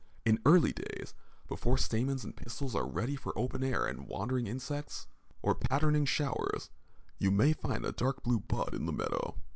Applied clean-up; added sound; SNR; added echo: none; none; none; none.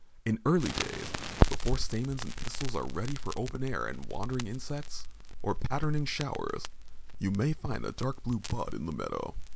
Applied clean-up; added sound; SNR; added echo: none; Crackle; 3 dB; none.